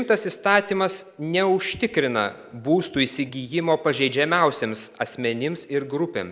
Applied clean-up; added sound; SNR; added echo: none; none; none; none.